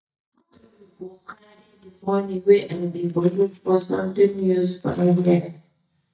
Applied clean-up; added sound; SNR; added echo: neural mask model DeepFilterNet 3.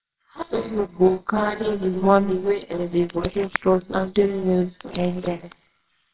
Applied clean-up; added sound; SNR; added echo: neural separator model SepFormer WHAMR!.